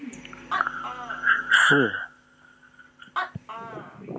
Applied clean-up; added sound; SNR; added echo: none; Animal; 11 dB; none.